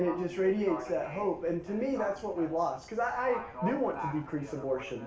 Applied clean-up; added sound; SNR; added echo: none; Livestock, farm animals, working animals; 11 dB; reverberation time 0.5 s.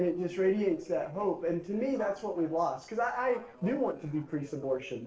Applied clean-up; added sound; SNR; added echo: neural separator model SepFormer DNS4.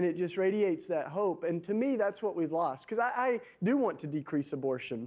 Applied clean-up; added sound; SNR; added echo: none; none; none; none.